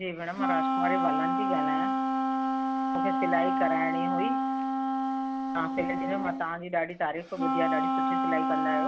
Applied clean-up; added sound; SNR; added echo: none; Wind instrument, woodwind instrument; -5 dB; none.